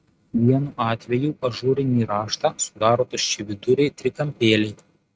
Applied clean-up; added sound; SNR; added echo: neural mask model RNNoise.